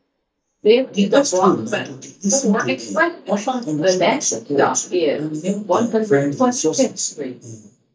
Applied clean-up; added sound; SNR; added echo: neural mask model DeepFilterNet 3.